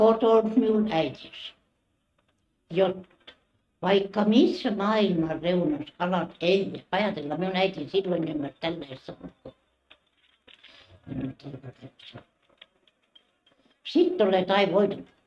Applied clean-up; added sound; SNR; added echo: neural mask model RNNoise.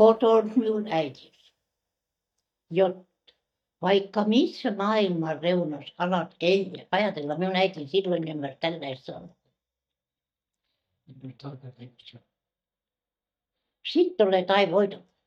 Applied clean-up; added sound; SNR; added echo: neural mask model DeepFilterNet 3.